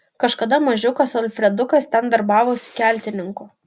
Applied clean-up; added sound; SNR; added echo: none; none; none; none.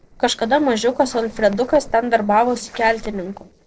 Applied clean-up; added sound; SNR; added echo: neural separator model SepFormer DNS4.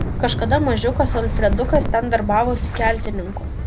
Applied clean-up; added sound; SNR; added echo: none; Wind; 1 dB; none.